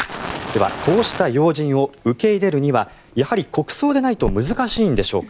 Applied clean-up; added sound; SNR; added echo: none; Fire; 12 dB; none.